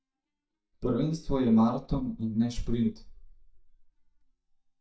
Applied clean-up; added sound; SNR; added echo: neural mask model DeepFilterNet 3.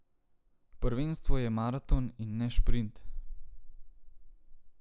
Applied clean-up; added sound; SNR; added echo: none; none; none; none.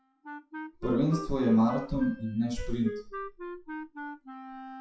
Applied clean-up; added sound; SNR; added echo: classical method WPE with log-MMSE.